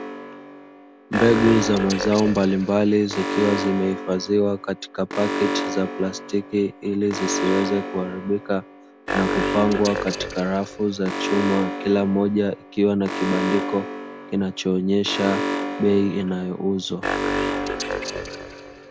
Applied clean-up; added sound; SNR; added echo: none; Alarm; 5 dB; none.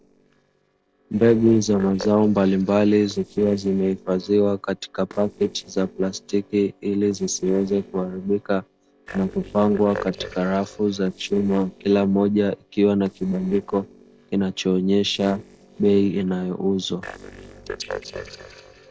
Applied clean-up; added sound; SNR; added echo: neural separator model SepFormer DNS4.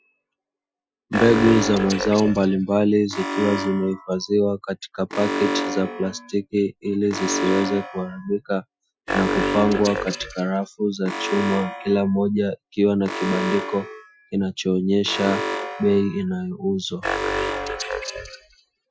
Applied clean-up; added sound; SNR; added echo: classical method Wiener filter.